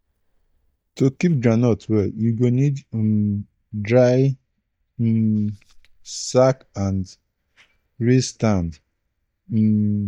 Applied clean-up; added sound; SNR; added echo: neural mask model DeepFilterNet 3.